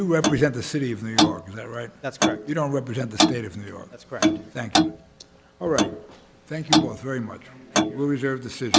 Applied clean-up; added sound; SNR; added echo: none; Clock; -2 dB; none.